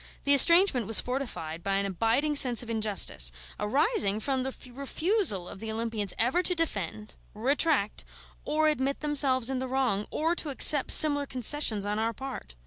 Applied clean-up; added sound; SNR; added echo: none; none; none; none.